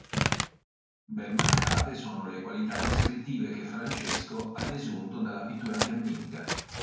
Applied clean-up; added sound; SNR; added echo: none; Tearing; -3 dB; reverberation time 0.5 s.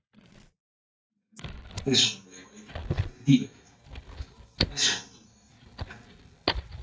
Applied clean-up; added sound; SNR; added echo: neural mask model DeepFilterNet 3.